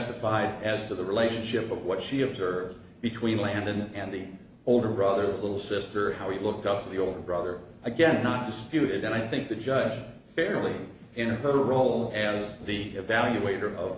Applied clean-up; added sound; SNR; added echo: none; none; none; none.